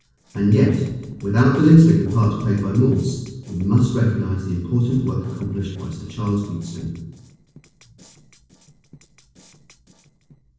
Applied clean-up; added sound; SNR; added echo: neural separator model SepFormer DNS4.